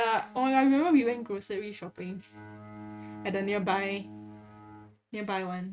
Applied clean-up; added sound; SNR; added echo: neural mask model RNNoise.